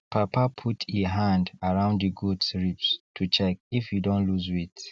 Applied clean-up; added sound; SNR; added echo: none; none; none; none.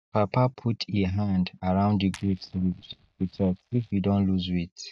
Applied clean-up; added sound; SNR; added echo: neural mask model DeepFilterNet 3.